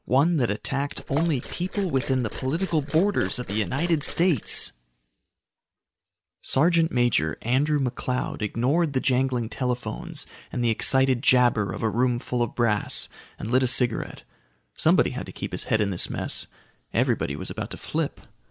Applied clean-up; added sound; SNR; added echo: none; Liquid; 13 dB; none.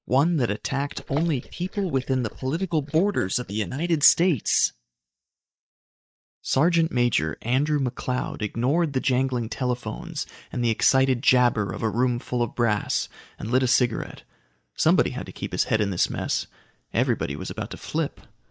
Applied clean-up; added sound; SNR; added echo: neural mask model DeepFilterNet 3.